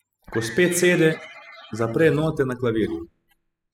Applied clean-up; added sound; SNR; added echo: classical method spectral subtraction.